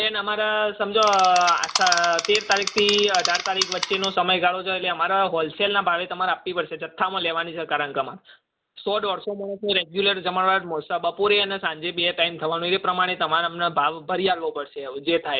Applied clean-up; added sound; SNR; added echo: none; Insect; 5 dB; none.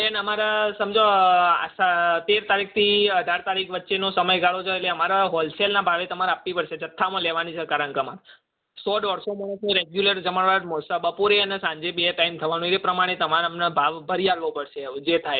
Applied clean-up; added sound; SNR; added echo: none; none; none; none.